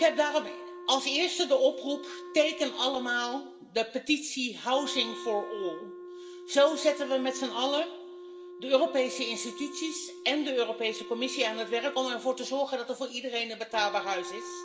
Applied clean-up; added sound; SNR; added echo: none; Wind instrument, woodwind instrument; 14 dB; reverberation time 1.2 s.